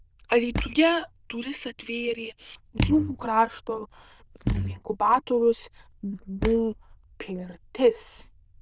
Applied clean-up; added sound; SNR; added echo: neural diffusion model UNIVERSE++.